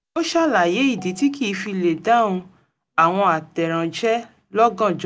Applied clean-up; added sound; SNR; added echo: none; none; none; none.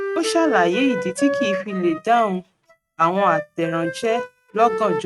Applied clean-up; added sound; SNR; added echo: neural mask model RNNoise.